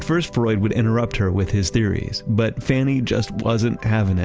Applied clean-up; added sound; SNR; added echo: none; none; none; none.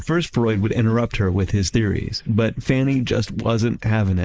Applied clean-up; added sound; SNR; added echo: neural mask model Resemble Enhance denoiser.